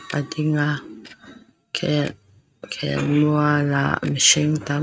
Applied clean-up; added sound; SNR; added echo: neural mask model RNNoise.